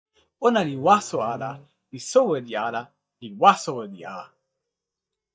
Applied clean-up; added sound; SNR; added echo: neural mask model DeepFilterNet 3.